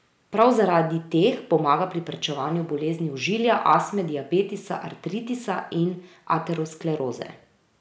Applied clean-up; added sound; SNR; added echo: none; none; none; none.